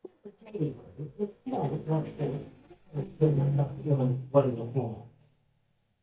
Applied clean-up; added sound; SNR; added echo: neural mask model DeepFilterNet 3.